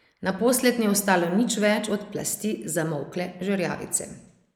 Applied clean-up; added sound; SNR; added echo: neural mask model Resemble Enhance denoiser.